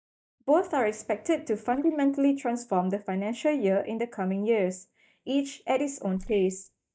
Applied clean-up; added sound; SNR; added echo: neural mask model DeepFilterNet 3.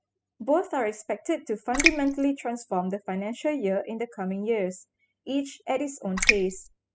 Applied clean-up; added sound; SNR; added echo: classical method spectral subtraction.